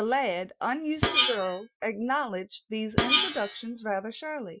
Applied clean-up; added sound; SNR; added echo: classical method Wiener filter.